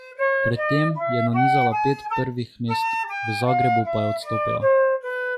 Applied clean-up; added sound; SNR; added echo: classical method log-MMSE.